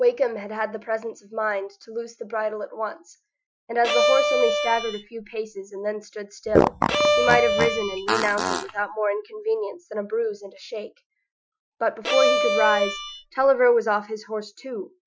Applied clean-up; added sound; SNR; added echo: classical method Wiener filter.